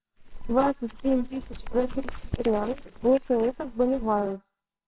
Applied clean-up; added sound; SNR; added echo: neural separator model SepFormer WHAMR!.